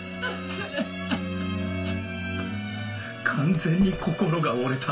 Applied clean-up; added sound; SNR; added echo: none; Door; 13 dB; reverberation time 0.2 s.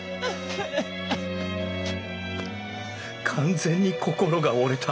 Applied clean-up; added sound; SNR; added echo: none; none; none; none.